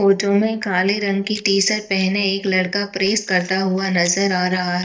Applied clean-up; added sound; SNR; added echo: neural mask model DeepFilterNet 3.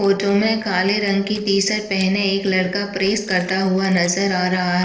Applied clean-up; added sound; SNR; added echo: neural separator model SepFormer DNS4.